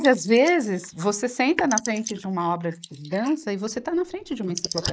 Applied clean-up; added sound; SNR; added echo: neural mask model Resemble Enhance denoiser.